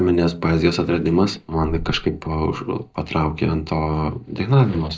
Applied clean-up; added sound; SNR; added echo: neural mask model DeepFilterNet 3.